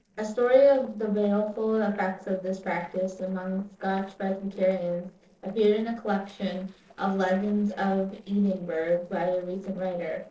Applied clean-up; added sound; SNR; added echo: neural separator model SepFormer DNS4.